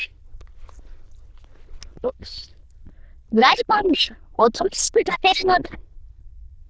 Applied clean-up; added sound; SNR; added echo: neural diffusion model UNIVERSE++.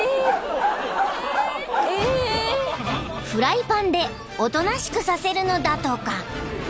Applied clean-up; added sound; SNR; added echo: none; Hi-hat; 18 dB; none.